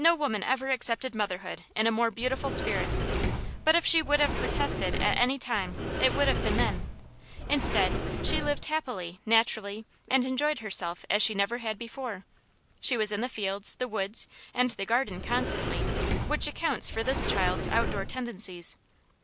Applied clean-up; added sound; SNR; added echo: none; Sliding door; 2 dB; none.